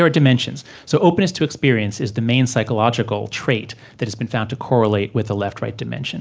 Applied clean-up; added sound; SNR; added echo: none; none; none; none.